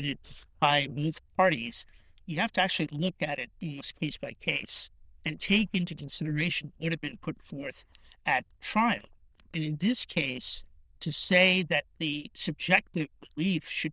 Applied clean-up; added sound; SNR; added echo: neural diffusion model UNIVERSE++.